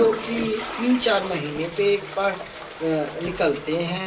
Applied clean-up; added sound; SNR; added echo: none; Toilet flush; 11 dB; reverberation time 0.2 s.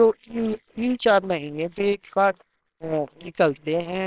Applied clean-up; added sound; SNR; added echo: neural separator model SepFormer WHAMR!.